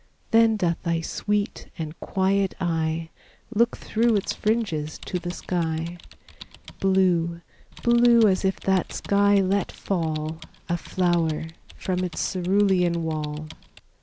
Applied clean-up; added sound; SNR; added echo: none; Typing; 20 dB; none.